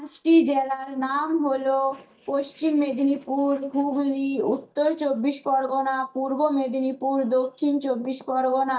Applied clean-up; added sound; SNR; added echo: neural mask model DeepFilterNet 3.